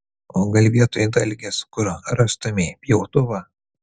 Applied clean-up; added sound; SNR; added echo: none; none; none; none.